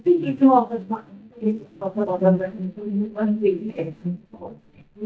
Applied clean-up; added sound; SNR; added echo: neural mask model DeepFilterNet 3.